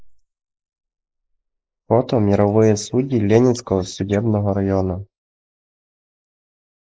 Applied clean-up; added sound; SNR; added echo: neural mask model Resemble Enhance denoiser.